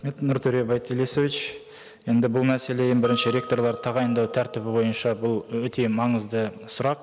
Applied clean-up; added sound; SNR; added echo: none; Harp; 15 dB; none.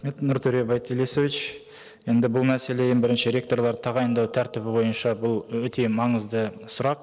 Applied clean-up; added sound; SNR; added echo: neural separator model SepFormer DNS4.